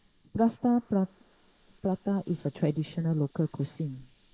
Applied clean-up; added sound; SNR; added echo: neural mask model Resemble Enhance denoiser.